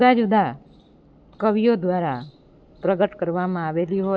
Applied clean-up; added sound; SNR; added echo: none; none; none; none.